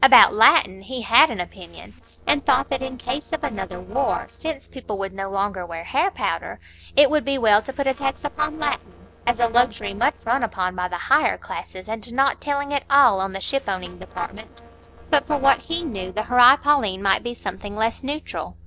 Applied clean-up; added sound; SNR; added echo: neural separator model SepFormer DNS4.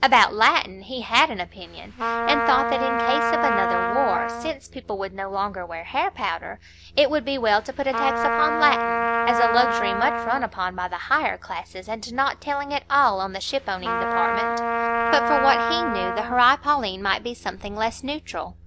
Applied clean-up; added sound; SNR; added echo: none; Trumpet; 3 dB; none.